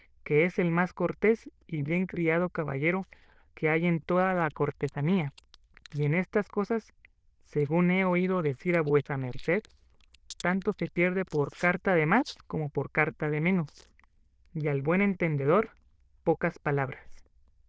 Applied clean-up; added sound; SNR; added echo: neural diffusion model UNIVERSE++.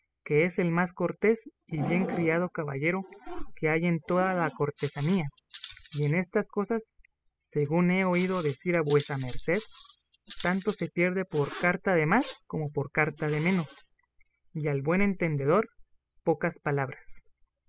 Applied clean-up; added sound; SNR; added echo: classical method spectral subtraction.